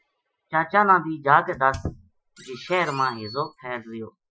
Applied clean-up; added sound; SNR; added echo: classical method Wiener filter.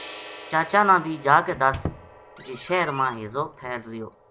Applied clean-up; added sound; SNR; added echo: none; Gong + Squeak; 15 dB; none.